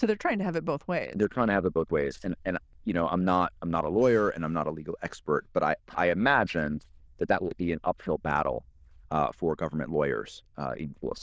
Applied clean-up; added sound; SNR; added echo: neural diffusion model UNIVERSE++.